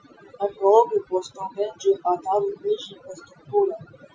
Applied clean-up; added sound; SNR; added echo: classical method Wiener filter.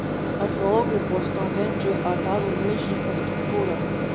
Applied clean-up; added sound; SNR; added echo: none; Microwave oven; -2 dB; none.